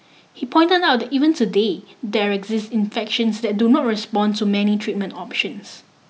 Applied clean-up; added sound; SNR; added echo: none; none; none; none.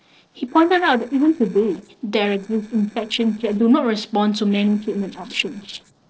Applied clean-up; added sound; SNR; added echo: neural separator model SepFormer DNS4.